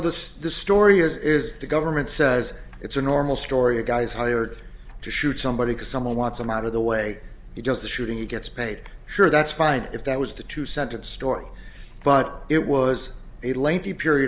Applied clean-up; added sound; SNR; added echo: none; none; none; none.